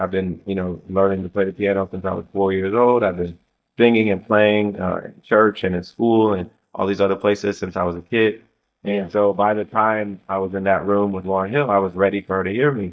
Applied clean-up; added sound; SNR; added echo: neural mask model DeepFilterNet 3.